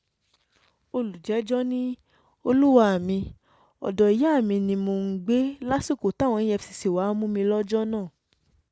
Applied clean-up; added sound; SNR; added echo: none; none; none; none.